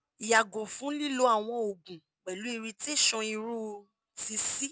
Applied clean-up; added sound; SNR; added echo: none; none; none; none.